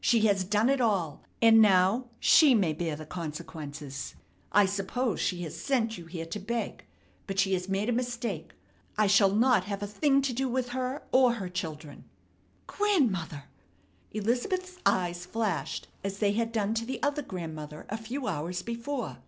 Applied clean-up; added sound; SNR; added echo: none; none; none; none.